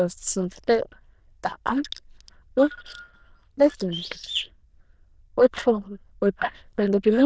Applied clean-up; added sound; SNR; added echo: neural diffusion model UNIVERSE++.